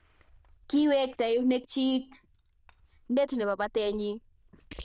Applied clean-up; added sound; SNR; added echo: neural diffusion model UNIVERSE++.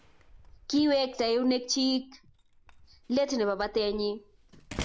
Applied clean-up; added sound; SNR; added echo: none; Slam; 17 dB; none.